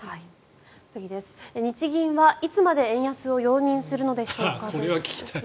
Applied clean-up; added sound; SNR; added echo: none; none; none; none.